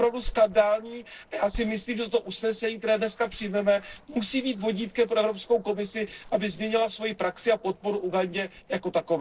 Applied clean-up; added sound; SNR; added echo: neural separator model SepFormer DNS4.